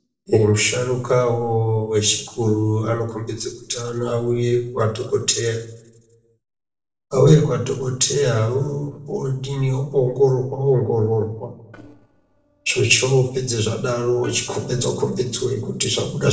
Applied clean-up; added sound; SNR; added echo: neural separator model SepFormer DNS4.